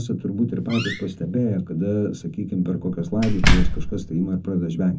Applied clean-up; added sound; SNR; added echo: none; Slam; 1 dB; reverberation time 0.3 s.